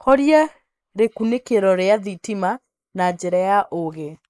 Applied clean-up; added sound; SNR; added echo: neural mask model Resemble Enhance denoiser.